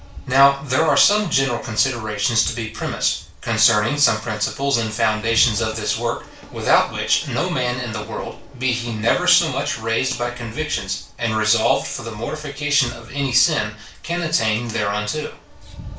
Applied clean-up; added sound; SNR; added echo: none; Train; 19 dB; reverberation time 0.4 s.